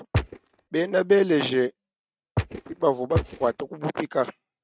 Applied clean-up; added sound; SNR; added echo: neural mask model RNNoise.